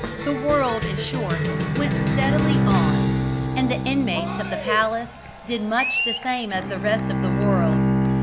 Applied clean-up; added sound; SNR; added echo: none; Bowed string instrument + Cheering; -3 dB; none.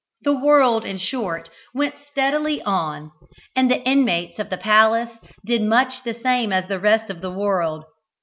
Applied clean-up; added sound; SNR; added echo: none; none; none; none.